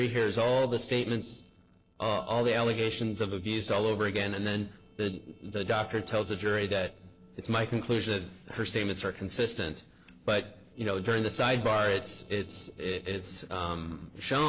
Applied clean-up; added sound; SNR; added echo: neural separator model SepFormer DNS4.